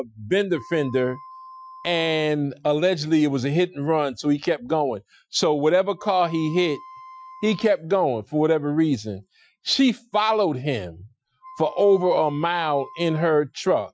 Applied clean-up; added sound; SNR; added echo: classical method Wiener filter.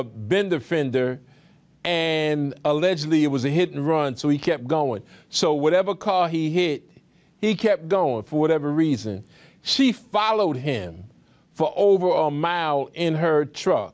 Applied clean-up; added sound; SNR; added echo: none; none; none; none.